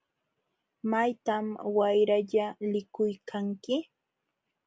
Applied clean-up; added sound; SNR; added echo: none; none; none; none.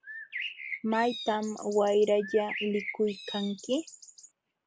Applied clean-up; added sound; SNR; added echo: none; Bird; 11 dB; none.